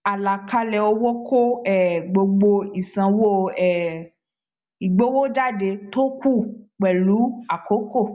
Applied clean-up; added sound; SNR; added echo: none; none; none; none.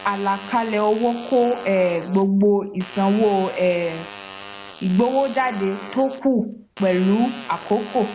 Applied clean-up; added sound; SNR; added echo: none; Fart; 17 dB; none.